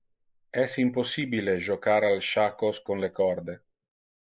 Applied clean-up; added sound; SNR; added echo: neural mask model Resemble Enhance denoiser.